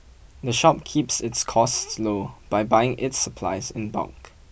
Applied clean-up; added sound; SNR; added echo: none; none; none; none.